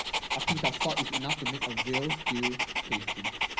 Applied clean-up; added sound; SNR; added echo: none; Dog; -4 dB; reverberation time 0.5 s.